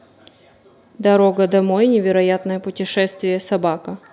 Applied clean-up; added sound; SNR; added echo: none; none; none; none.